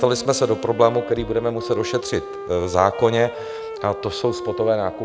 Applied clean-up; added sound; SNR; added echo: none; Wind instrument, woodwind instrument; 11 dB; none.